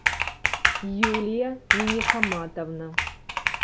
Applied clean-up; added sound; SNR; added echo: none; Computer keyboard; -4 dB; none.